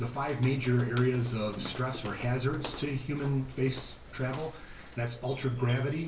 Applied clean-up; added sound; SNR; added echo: none; Walk, footsteps; 14 dB; reverberation time 0.3 s.